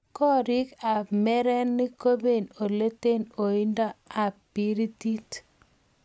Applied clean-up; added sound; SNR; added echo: none; none; none; none.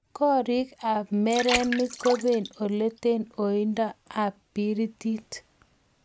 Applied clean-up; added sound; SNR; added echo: none; Water; 10 dB; none.